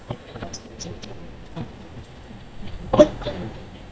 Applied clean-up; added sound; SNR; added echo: neural mask model DeepFilterNet 3.